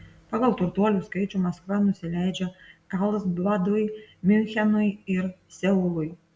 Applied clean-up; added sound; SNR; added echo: none; none; none; none.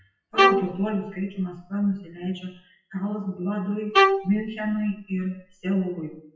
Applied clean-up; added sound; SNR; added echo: classical method WPE with log-MMSE.